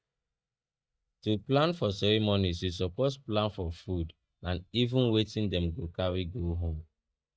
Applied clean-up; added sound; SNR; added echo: neural mask model DeepFilterNet 3.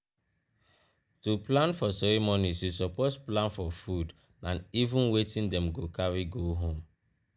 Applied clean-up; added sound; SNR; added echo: none; none; none; none.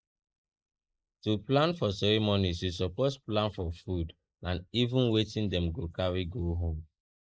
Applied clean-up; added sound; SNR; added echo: neural mask model Resemble Enhance denoiser.